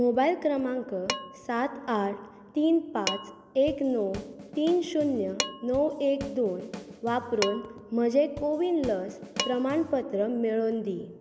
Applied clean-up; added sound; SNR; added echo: none; Dishes, pots, and pans + Drum kit; 12 dB; none.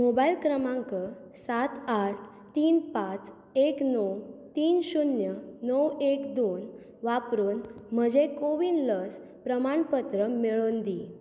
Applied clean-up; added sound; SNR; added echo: none; none; none; none.